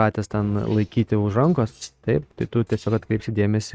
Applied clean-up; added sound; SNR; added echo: neural mask model RNNoise.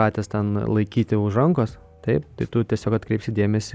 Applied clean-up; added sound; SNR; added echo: none; none; none; none.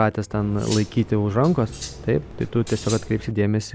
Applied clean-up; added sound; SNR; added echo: none; Cutlery, silverware; 14 dB; none.